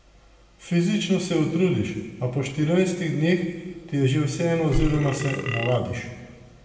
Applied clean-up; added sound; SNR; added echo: none; Burping, eructation; 4 dB; reverberation time 1.4 s.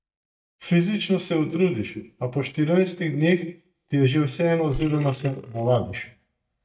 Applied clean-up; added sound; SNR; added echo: neural mask model DeepFilterNet 3.